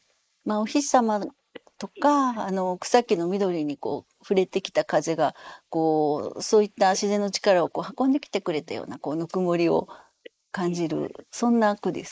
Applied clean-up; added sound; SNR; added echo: neural mask model Resemble Enhance denoiser.